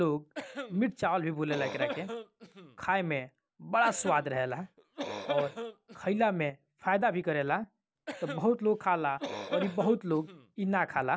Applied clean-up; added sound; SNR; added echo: none; Cough; 10 dB; none.